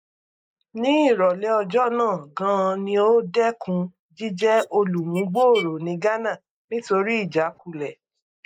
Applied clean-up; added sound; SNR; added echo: neural mask model Resemble Enhance denoiser.